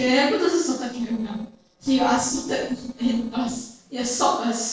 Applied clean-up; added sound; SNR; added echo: neural separator model SepFormer DNS4.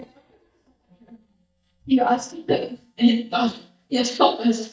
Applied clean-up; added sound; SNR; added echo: neural mask model DeepFilterNet 3.